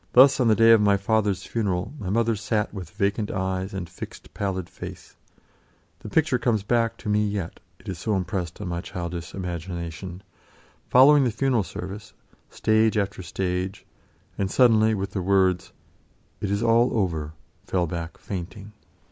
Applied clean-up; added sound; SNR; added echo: none; none; none; none.